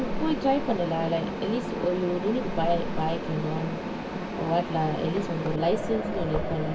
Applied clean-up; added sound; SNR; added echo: none; Mechanisms; 2 dB; reverberation time 0.2 s.